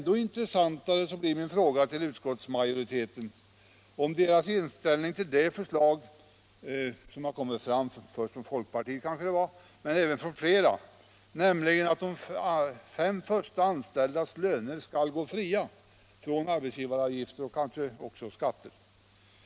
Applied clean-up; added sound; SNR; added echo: none; none; none; none.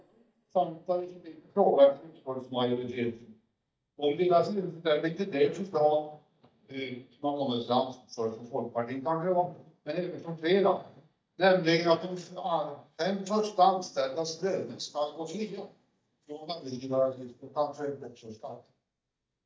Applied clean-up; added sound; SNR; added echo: neural mask model DeepFilterNet 3.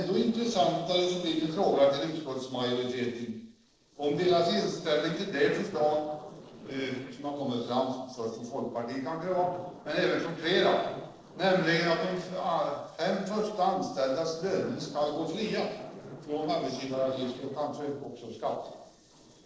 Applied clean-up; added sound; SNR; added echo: neural separator model SepFormer DNS4.